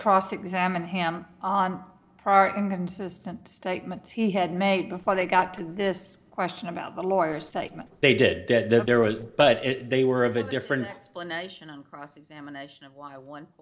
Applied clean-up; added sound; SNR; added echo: neural separator model SepFormer DNS4.